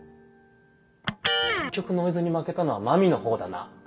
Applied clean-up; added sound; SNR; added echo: none; Electric guitar; 5 dB; reverberation time 0.3 s.